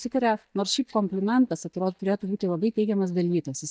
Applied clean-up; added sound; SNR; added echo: neural mask model DeepFilterNet 3.